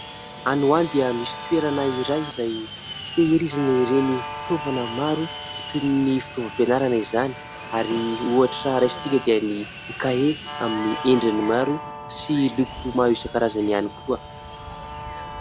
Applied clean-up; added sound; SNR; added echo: none; Sawing + Guitar; 11 dB; none.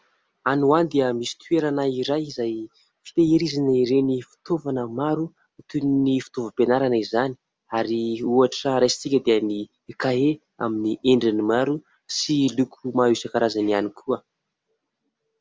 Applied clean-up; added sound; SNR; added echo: none; none; none; none.